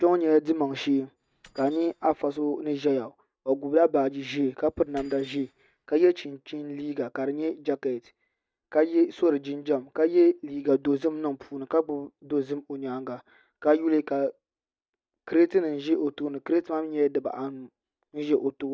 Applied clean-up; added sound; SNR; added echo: neural mask model RNNoise.